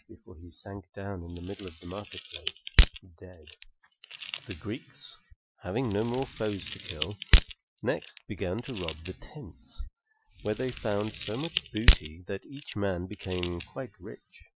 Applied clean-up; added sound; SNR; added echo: classical method Wiener filter.